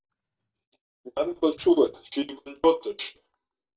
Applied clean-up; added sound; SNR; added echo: neural mask model DeepFilterNet 3.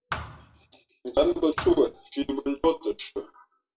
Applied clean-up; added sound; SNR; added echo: classical method WPE with log-MMSE.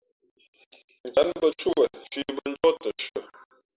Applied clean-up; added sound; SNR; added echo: none; none; none; none.